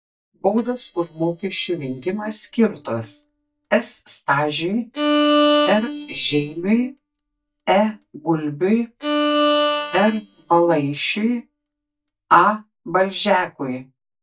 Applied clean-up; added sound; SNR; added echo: neural mask model DeepFilterNet 3.